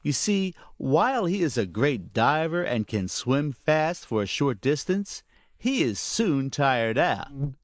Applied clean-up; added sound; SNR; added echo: neural mask model Resemble Enhance denoiser.